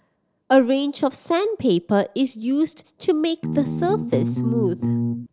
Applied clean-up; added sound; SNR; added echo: none; Bass guitar; 2 dB; none.